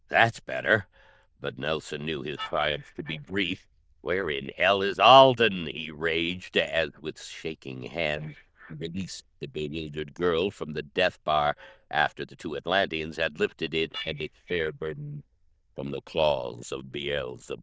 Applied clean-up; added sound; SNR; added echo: neural diffusion model UNIVERSE++.